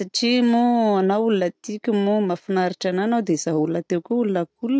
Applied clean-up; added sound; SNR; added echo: none; none; none; none.